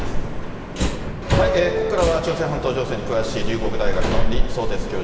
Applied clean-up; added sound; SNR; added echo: none; Subway, metro, underground; -4 dB; reverberation time 2.7 s.